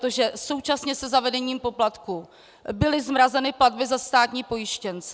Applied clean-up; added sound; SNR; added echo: none; none; none; none.